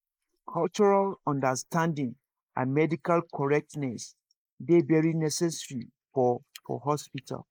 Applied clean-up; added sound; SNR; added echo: neural mask model Resemble Enhance denoiser.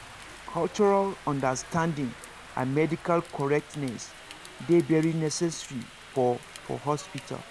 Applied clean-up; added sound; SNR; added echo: none; Rain; 17 dB; none.